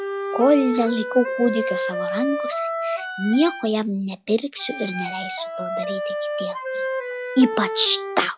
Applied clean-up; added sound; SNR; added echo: classical method log-MMSE.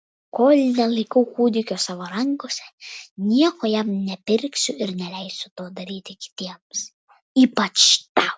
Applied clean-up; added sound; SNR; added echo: none; none; none; none.